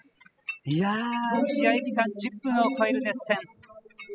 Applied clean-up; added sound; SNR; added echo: classical method spectral subtraction.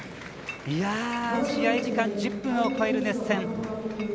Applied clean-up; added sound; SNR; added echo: none; Chatter / Chink, clink; 19 dB; none.